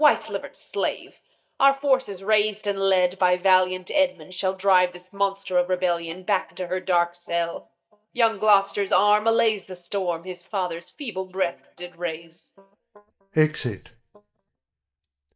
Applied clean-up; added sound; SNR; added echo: neural mask model DeepFilterNet 3.